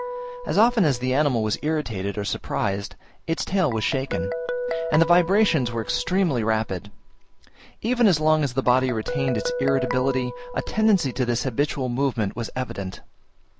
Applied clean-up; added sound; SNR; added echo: none; Guitar; 10 dB; none.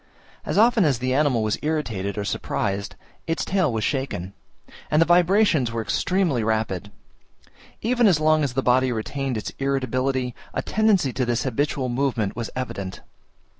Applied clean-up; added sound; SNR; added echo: none; none; none; none.